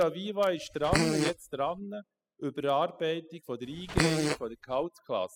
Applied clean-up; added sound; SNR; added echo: classical method spectral subtraction.